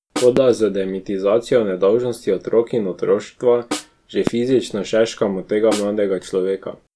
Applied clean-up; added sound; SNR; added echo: none; Snare drum + Fireworks; 13 dB; none.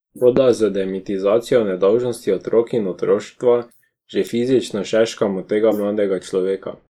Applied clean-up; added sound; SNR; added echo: neural mask model Resemble Enhance denoiser.